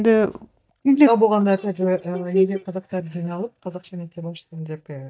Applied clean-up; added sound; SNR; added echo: neural mask model DeepFilterNet 3.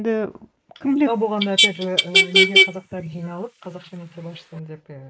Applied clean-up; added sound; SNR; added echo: neural mask model Resemble Enhance denoiser.